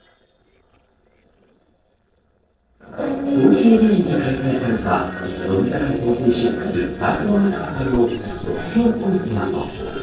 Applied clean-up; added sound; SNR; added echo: neural separator model SepFormer DNS4.